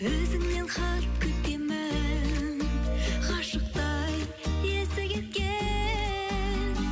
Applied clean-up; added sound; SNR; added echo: none; none; none; none.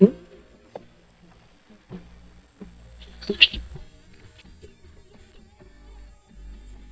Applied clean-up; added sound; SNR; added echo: neural mask model DeepFilterNet 3.